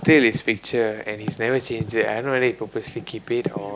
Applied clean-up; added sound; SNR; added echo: none; none; none; none.